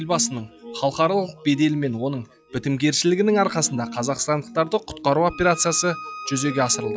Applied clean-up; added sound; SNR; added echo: classical method log-MMSE.